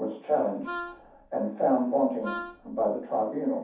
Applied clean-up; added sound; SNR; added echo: none; Wind instrument, woodwind instrument; 11 dB; reverberation time 0.7 s.